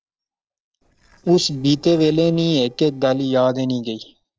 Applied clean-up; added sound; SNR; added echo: neural separator model SepFormer DNS4.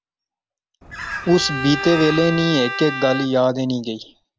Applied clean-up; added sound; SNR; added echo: none; Bowed string instrument + Bird; 8 dB; none.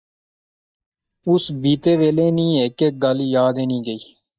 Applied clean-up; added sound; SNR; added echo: neural mask model DeepFilterNet 3.